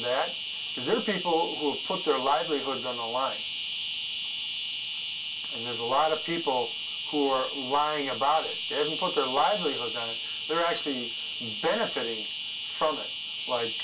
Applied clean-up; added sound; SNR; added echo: none; Insect; 4 dB; reverberation time 0.2 s.